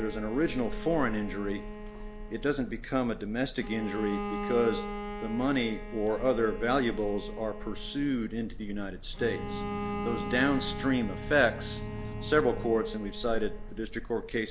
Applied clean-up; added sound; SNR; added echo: none; Bowed string instrument + Engine; 9 dB; none.